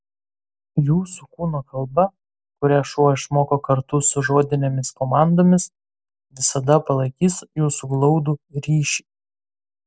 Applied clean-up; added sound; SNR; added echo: none; none; none; none.